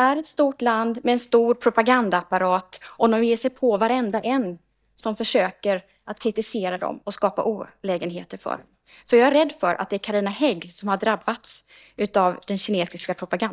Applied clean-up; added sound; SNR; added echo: neural mask model DeepFilterNet 3.